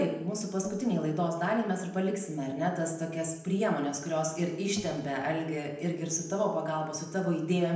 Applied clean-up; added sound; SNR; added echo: neural separator model SepFormer DNS4.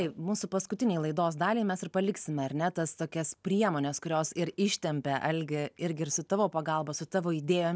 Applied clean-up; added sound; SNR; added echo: none; none; none; none.